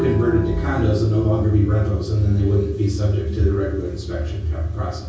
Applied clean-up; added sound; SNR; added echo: none; Bowed string instrument; 16 dB; reverberation time 0.6 s.